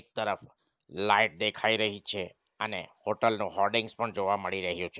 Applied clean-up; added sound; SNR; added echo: neural mask model Resemble Enhance denoiser.